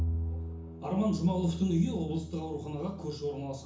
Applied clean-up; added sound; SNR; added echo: none; Bowed string instrument; 6 dB; reverberation time 0.7 s.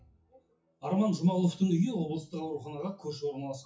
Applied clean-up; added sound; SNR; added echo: classical method WPE with log-MMSE.